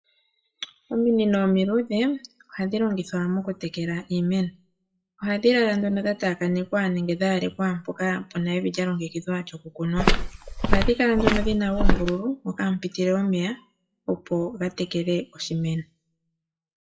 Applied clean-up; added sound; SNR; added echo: classical method WPE with log-MMSE.